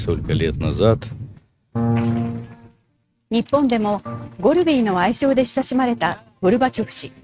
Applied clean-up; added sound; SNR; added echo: neural mask model RNNoise.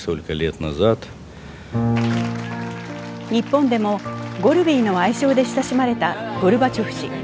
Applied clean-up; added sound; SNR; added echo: none; none; none; none.